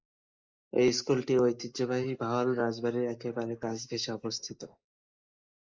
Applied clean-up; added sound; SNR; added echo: neural mask model Resemble Enhance denoiser.